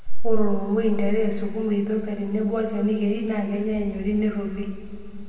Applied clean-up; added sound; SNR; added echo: none; none; none; reverberation time 2.1 s.